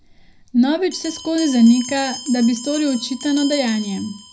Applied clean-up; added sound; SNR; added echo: none; Bell; 14 dB; reverberation time 0.4 s.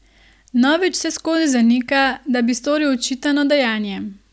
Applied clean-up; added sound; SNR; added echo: none; none; none; none.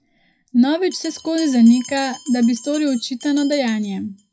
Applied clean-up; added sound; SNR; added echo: classical method WPE with log-MMSE.